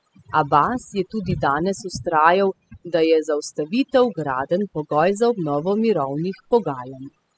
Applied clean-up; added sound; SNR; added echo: classical method spectral subtraction.